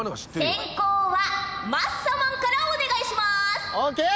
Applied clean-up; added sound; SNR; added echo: none; none; none; none.